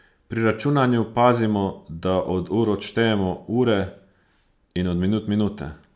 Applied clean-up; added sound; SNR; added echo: none; none; none; none.